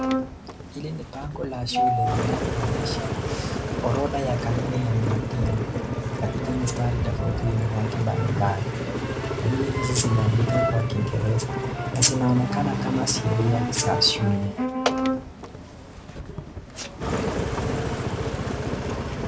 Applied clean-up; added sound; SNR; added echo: none; Engine; 0 dB; none.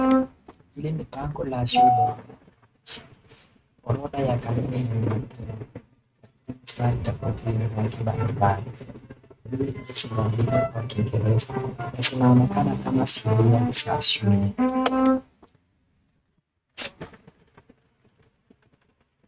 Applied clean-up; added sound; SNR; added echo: neural mask model RNNoise.